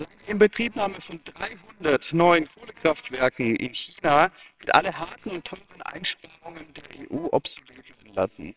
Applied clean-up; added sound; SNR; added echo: neural separator model SepFormer WHAMR!.